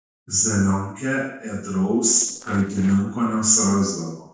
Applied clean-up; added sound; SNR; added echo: neural separator model SepFormer DNS4.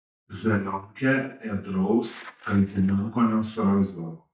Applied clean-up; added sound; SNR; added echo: neural mask model DeepFilterNet 3.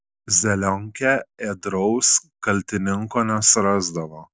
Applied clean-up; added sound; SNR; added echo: none; none; none; none.